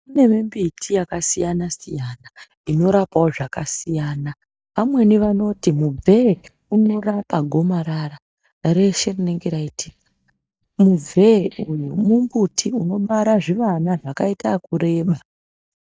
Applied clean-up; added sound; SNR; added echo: neural mask model DeepFilterNet 3.